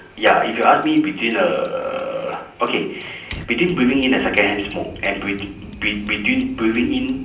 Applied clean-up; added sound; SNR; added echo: none; Fire; 18 dB; reverberation time 0.6 s.